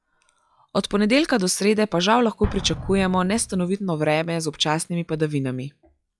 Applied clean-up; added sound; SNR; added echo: classical method log-MMSE.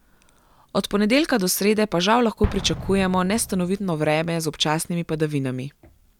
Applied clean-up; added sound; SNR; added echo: none; Explosion; 14 dB; none.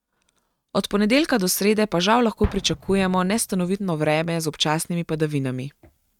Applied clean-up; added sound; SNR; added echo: neural mask model RNNoise.